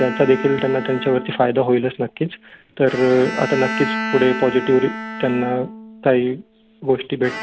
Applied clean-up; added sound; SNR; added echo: none; Bowed string instrument; 10 dB; none.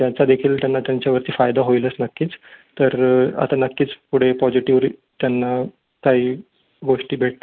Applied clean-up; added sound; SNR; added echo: none; none; none; none.